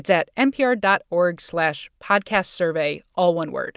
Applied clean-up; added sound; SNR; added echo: none; none; none; none.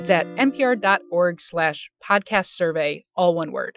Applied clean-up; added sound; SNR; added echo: classical method Wiener filter.